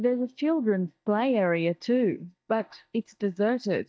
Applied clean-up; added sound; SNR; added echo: neural mask model DeepFilterNet 3.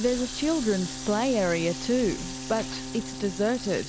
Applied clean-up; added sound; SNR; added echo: none; Bowed string instrument + Water tap, faucet; 10 dB; none.